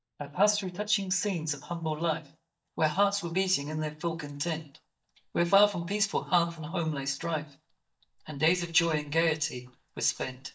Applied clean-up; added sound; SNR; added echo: neural mask model DeepFilterNet 3.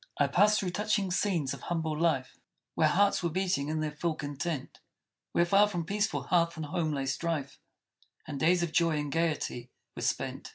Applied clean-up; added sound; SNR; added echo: none; none; none; none.